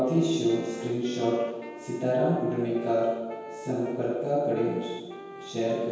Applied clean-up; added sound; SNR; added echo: none; Wind instrument, woodwind instrument; 16 dB; reverberation time 1.2 s.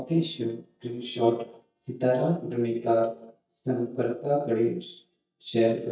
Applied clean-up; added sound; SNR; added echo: neural mask model DeepFilterNet 3.